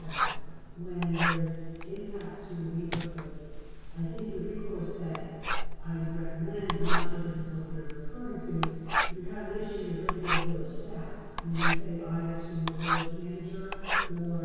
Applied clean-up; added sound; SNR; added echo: none; Writing; -4 dB; reverberation time 2.0 s.